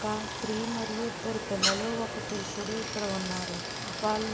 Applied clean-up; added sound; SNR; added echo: none; Stream; 1 dB; none.